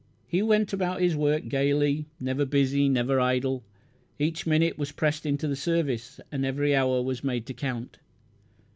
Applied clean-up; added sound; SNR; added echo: none; none; none; none.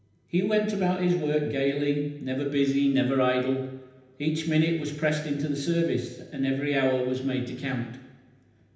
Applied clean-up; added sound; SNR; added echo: none; none; none; reverberation time 0.9 s.